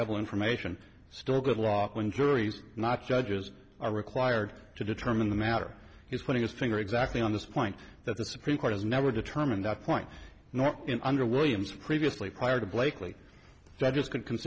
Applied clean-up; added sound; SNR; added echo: none; none; none; none.